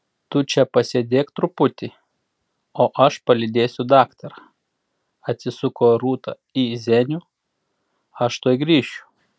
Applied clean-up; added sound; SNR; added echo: none; none; none; none.